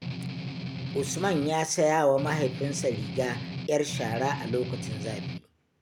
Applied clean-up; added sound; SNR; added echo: none; Strum; 6 dB; none.